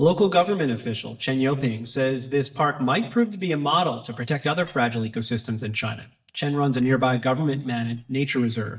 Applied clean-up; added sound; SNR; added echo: neural mask model DeepFilterNet 3.